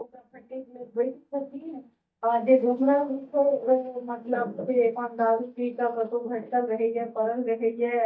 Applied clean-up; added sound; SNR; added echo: neural mask model DeepFilterNet 3.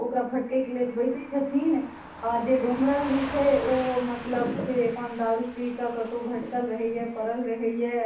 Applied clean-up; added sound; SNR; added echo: none; Car passing by / Truck; 15 dB; reverberation time 0.7 s.